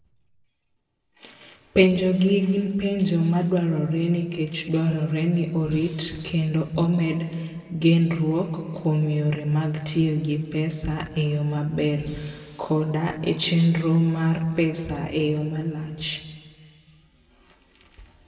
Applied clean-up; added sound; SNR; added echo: none; Fire; 20 dB; reverberation time 1.8 s.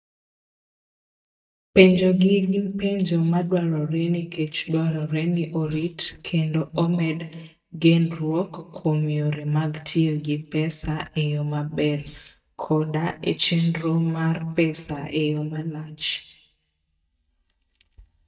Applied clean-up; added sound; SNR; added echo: neural mask model DeepFilterNet 3.